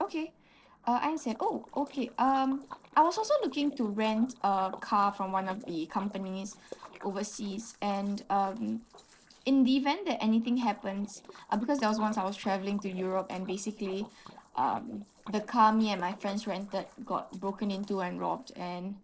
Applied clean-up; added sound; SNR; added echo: neural separator model SepFormer DNS4.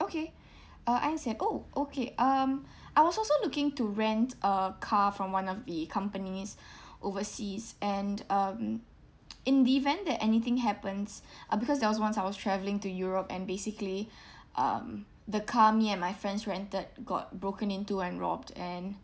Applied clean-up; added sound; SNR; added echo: none; none; none; none.